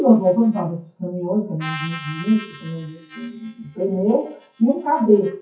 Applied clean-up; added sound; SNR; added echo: classical method WPE with log-MMSE.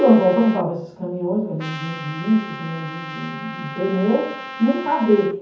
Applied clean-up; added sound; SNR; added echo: none; Trumpet; 14 dB; reverberation time 0.6 s.